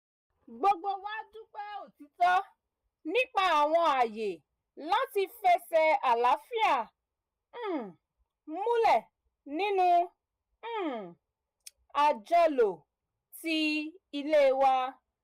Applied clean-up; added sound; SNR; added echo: none; none; none; none.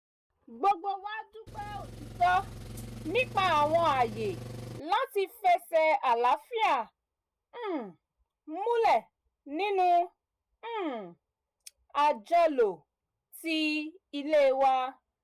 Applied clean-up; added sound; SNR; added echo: none; Engine; 12 dB; none.